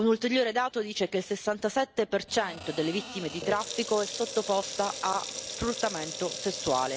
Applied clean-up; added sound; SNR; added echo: none; Sink (filling or washing) / Water tap, faucet; 10 dB; none.